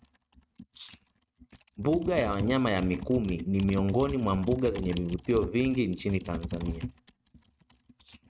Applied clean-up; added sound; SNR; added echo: neural mask model RNNoise.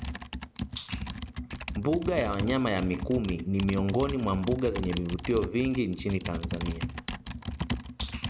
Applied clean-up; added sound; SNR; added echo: none; Computer keyboard; 6 dB; none.